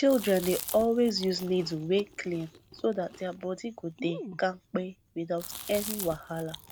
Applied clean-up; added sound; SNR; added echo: none; Chewing, mastication; 13 dB; none.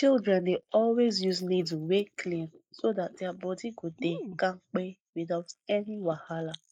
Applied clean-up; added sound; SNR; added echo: neural mask model Resemble Enhance denoiser.